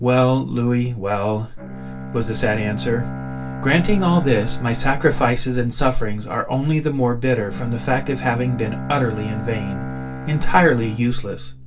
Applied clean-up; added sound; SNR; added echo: none; Bowed string instrument; 12 dB; reverberation time 0.2 s.